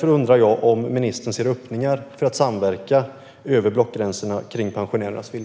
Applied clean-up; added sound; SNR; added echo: none; none; none; none.